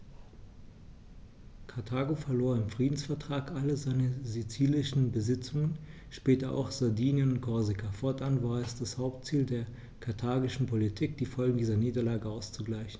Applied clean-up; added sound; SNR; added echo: none; none; none; none.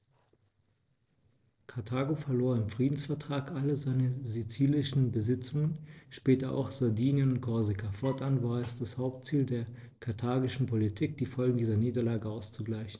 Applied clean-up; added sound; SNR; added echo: neural separator model SepFormer DNS4.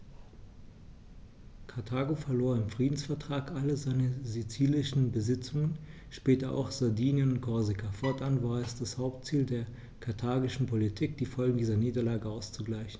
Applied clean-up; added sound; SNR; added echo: none; Bowed string instrument; 16 dB; none.